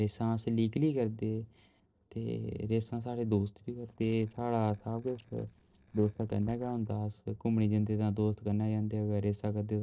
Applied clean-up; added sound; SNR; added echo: neural separator model SepFormer DNS4.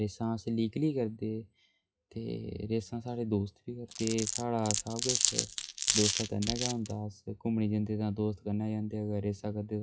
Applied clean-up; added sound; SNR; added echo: classical method WPE with log-MMSE.